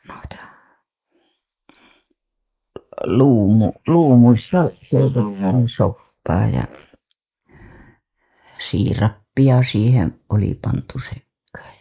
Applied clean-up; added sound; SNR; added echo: neural mask model Resemble Enhance denoiser.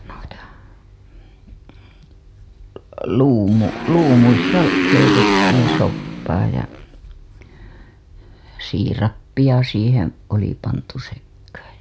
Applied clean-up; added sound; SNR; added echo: none; Motorcycle; 0 dB; none.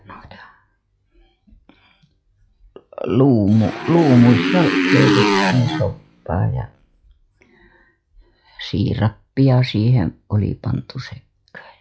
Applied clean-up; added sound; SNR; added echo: classical method log-MMSE.